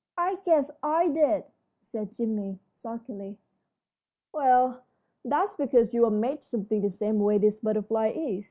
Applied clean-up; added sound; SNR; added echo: none; none; none; none.